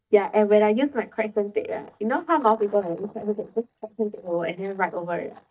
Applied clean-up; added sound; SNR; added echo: neural mask model DeepFilterNet 3.